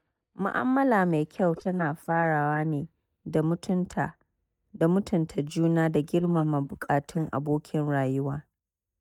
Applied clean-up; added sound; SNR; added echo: neural mask model DeepFilterNet 3.